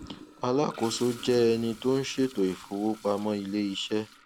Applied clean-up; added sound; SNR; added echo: none; Toilet flush; 19 dB; none.